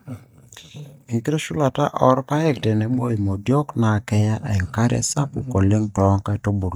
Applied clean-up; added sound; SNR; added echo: neural mask model DeepFilterNet 3.